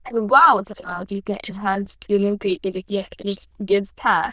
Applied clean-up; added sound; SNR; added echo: neural diffusion model UNIVERSE++.